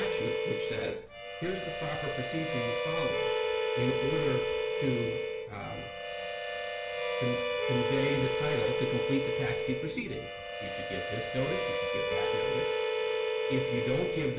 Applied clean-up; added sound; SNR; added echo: none; Harmonica; -4 dB; reverberation time 0.4 s.